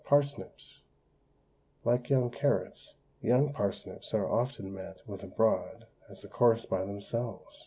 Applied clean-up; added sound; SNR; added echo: none; none; none; none.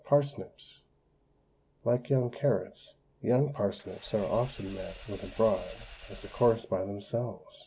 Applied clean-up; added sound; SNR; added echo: none; Engine / Vehicle; 18 dB; none.